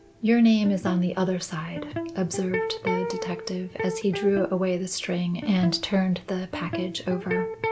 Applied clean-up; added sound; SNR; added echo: none; Electric guitar; 8 dB; none.